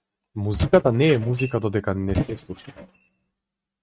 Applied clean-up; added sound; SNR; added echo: neural mask model RNNoise.